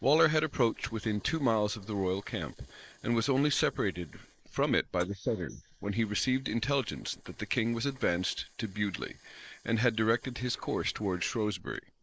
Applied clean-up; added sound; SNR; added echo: neural mask model Resemble Enhance denoiser.